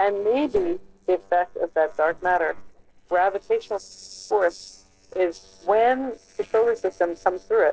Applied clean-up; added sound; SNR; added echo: neural separator model SepFormer DNS4.